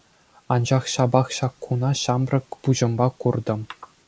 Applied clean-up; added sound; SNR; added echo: none; none; none; none.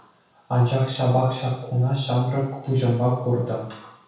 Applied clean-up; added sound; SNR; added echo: none; none; none; reverberation time 0.6 s.